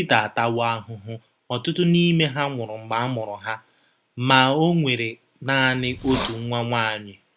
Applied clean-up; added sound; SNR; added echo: none; Hiss; 10 dB; none.